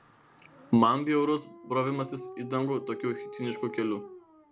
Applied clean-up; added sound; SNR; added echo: none; Dog; 14 dB; none.